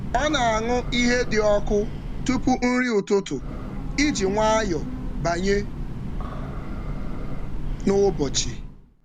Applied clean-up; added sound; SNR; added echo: none; Train / Breathing; 4 dB; none.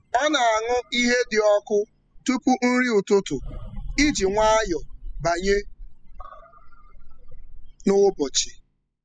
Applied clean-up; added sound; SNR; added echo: classical method spectral subtraction.